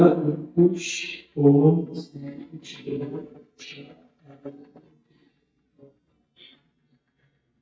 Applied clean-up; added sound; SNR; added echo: neural mask model DeepFilterNet 3.